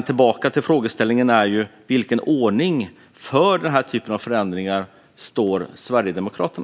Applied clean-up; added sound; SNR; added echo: none; none; none; none.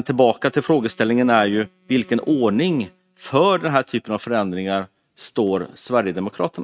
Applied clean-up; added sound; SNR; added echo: neural mask model RNNoise.